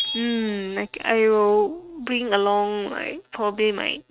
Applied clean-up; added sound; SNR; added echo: neural mask model RNNoise.